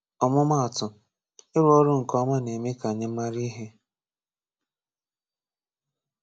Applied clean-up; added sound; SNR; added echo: none; none; none; none.